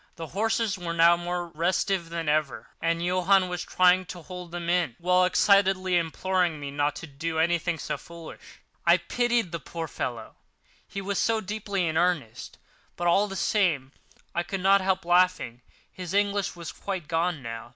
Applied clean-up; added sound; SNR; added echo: none; none; none; none.